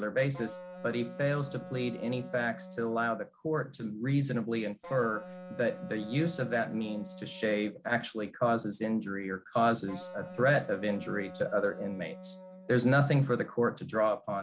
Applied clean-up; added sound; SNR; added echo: none; Wind instrument, woodwind instrument; 15 dB; none.